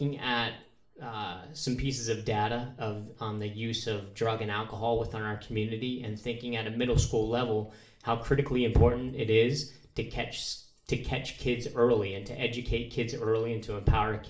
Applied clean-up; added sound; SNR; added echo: none; none; none; reverberation time 0.4 s.